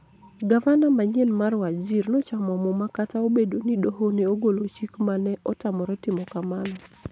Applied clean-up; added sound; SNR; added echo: none; none; none; none.